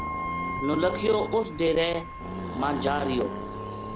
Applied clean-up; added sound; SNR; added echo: none; Accelerating, revving, vroom + Wind instrument, woodwind instrument; 6 dB; none.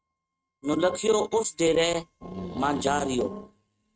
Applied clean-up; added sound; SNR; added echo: neural mask model RNNoise.